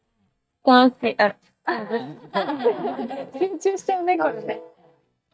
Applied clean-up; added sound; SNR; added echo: neural mask model DeepFilterNet 3.